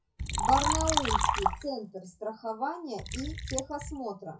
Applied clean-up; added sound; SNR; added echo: classical method WPE with log-MMSE.